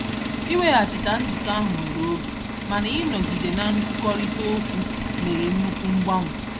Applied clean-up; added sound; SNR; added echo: none; Engine; 3 dB; none.